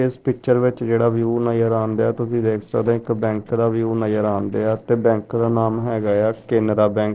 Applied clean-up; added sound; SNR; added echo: neural separator model SepFormer DNS4.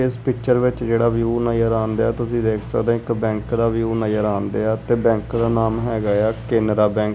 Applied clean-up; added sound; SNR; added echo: none; none; none; none.